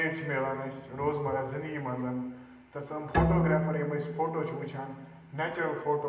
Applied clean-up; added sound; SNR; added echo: none; Bowed string instrument; 3 dB; reverberation time 1.0 s.